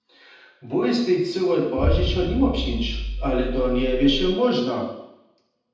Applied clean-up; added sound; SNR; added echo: none; Explosion; 3 dB; reverberation time 0.9 s.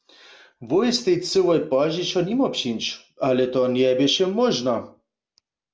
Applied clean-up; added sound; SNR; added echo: none; none; none; none.